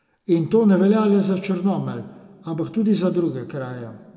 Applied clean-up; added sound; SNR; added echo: none; none; none; reverberation time 1.8 s.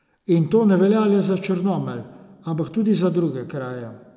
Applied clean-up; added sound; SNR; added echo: none; none; none; none.